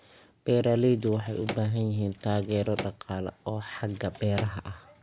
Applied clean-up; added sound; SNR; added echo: none; Drawer open or close; 14 dB; none.